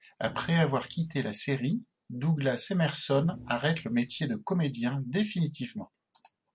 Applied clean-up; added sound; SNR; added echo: none; Thump, thud; 18 dB; none.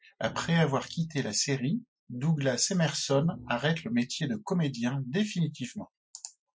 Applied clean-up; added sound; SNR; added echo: classical method Wiener filter.